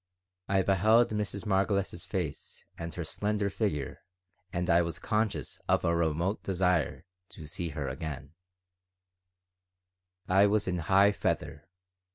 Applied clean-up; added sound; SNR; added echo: none; none; none; none.